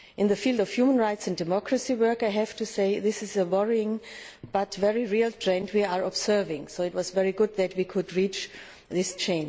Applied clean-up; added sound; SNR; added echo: none; none; none; none.